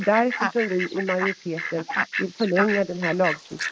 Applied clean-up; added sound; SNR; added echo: neural mask model Resemble Enhance denoiser.